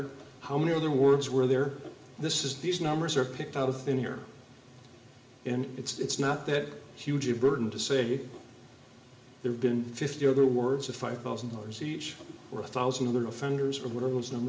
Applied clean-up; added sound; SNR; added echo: none; none; none; reverberation time 1.1 s.